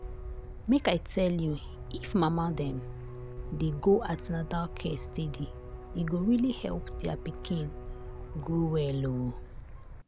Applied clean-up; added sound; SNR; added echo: none; Bowed string instrument + Gull, seagull / Wind; 9 dB; none.